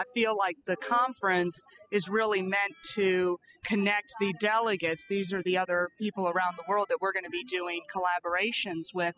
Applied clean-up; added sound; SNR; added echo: classical method spectral subtraction.